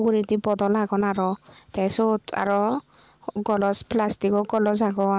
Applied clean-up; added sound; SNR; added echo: none; none; none; none.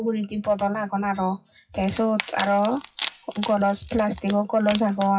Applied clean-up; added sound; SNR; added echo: classical method WPE with log-MMSE.